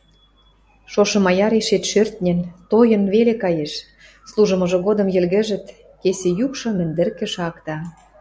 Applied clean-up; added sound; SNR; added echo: none; none; none; none.